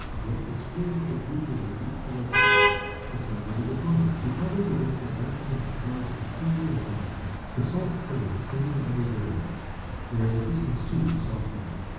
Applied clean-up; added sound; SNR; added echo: none; Traffic noise, roadway noise / Vehicle horn, car horn, honking; 2 dB; reverberation time 1.2 s.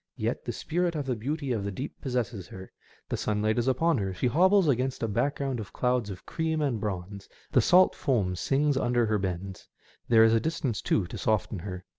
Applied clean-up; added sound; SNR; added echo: none; none; none; none.